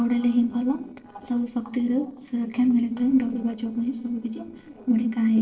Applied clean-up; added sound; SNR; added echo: neural separator model SepFormer DNS4.